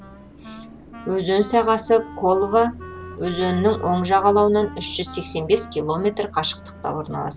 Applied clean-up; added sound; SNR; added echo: none; Wind instrument, woodwind instrument + Car passing by; 16 dB; none.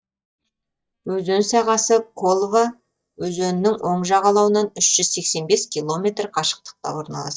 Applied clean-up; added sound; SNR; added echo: neural mask model DeepFilterNet 3.